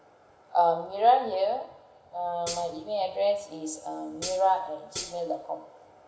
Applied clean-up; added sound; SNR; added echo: none; Hi-hat; 11 dB; reverberation time 0.6 s.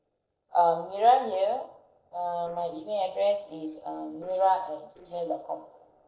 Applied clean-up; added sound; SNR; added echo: neural separator model SepFormer DNS4.